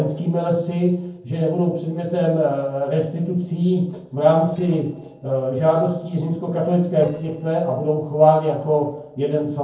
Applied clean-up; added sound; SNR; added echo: neural separator model SepFormer DNS4.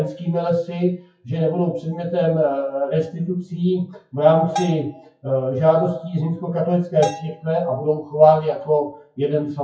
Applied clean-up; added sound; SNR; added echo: classical method WPE with log-MMSE.